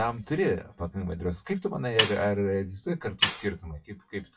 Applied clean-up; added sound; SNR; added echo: classical method WPE with log-MMSE.